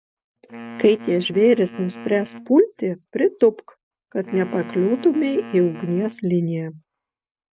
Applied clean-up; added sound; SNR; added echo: neural mask model RNNoise.